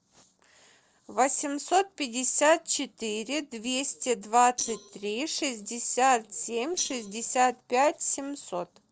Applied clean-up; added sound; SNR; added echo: neural separator model SepFormer DNS4.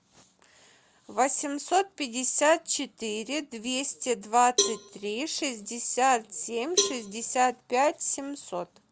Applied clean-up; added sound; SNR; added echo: none; Cowbell; 6 dB; none.